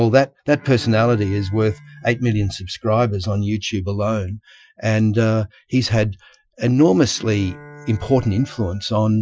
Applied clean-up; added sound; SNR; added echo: classical method Wiener filter.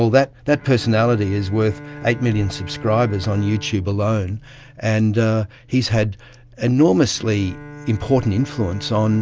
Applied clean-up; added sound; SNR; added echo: none; Bowed string instrument; 18 dB; none.